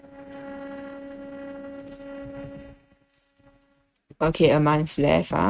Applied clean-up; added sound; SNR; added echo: neural mask model RNNoise.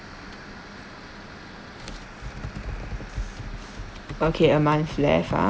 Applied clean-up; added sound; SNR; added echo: none; none; none; none.